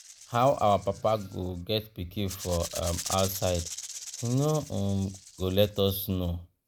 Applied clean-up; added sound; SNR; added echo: none; Rattle (instrument); 14 dB; none.